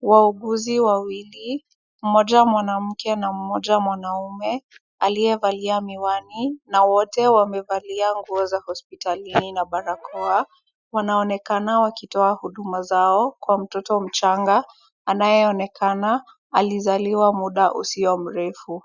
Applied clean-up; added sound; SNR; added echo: classical method Wiener filter.